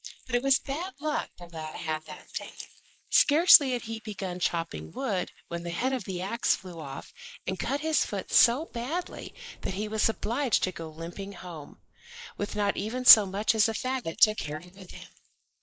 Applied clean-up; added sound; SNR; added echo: neural mask model Resemble Enhance denoiser.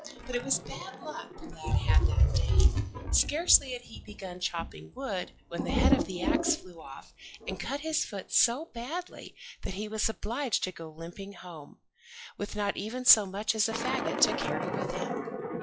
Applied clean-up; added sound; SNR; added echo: classical method log-MMSE.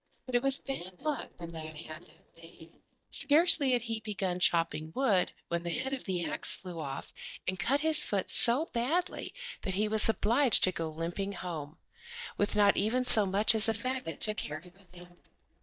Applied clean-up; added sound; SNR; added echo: neural mask model DeepFilterNet 3.